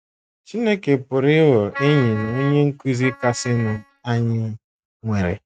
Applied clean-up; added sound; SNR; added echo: neural mask model RNNoise.